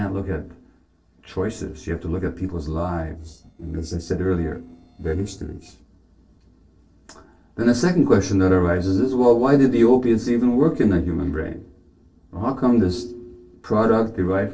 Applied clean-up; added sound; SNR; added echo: neural separator model SepFormer DNS4.